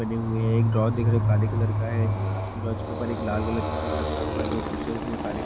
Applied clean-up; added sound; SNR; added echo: none; Motorcycle; -5 dB; none.